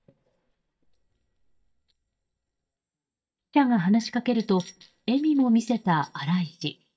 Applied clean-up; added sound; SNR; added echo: neural mask model DeepFilterNet 3.